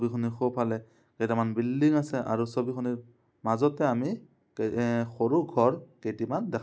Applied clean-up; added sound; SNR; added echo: none; none; none; none.